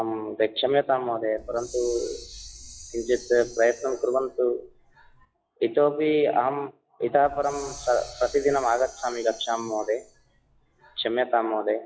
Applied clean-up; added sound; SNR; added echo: classical method log-MMSE.